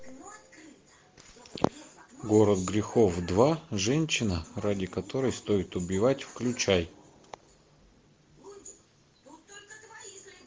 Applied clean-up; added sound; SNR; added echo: none; none; none; none.